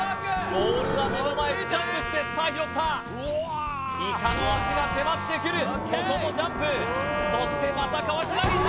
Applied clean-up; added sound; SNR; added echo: none; Trumpet; 8 dB; none.